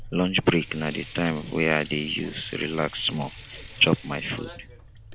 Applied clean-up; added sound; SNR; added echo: none; Sink (filling or washing) / Water; 16 dB; none.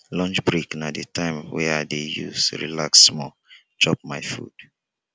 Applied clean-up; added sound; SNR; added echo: none; none; none; none.